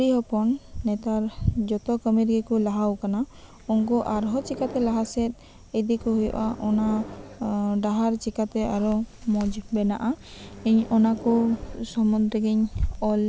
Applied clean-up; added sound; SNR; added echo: none; Microwave oven; 15 dB; none.